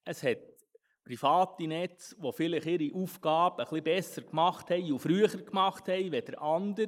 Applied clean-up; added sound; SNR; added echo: neural mask model Resemble Enhance denoiser.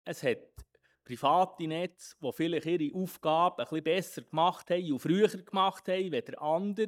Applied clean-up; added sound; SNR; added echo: neural mask model DeepFilterNet 3.